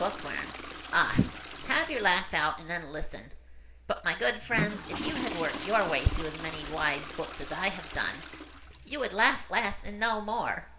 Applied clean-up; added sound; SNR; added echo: none; Toilet flush / Water; 11 dB; reverberation time 1.5 s.